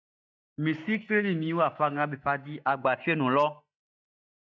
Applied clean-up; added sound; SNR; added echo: neural mask model DeepFilterNet 3.